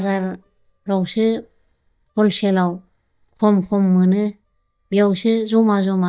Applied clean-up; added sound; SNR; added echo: neural mask model DeepFilterNet 3.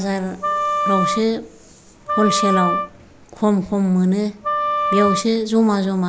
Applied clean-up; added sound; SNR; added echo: none; Wind instrument, woodwind instrument; 2 dB; none.